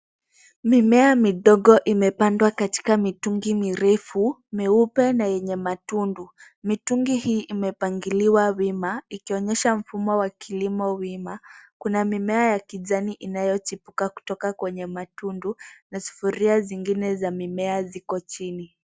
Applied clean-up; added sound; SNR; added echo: none; none; none; none.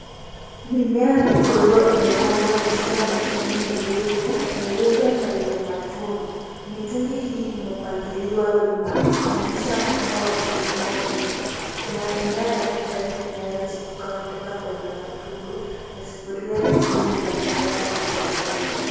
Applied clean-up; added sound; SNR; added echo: none; Toilet flush; 3 dB; reverberation time 2.2 s.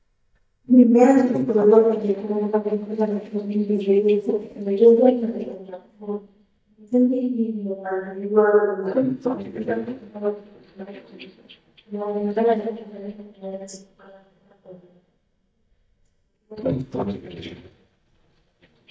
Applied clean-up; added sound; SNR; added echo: neural mask model DeepFilterNet 3.